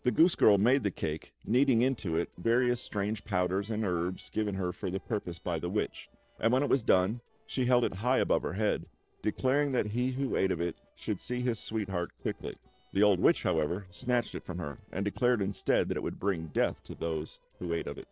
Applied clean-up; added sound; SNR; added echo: neural separator model SepFormer DNS4.